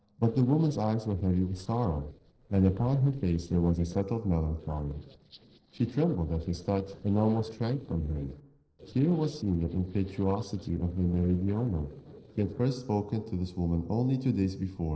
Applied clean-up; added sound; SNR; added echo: neural separator model SepFormer DNS4.